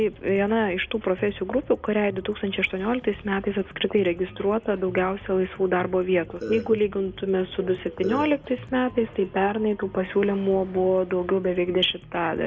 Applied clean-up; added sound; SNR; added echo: none; Burping, eructation; 11 dB; none.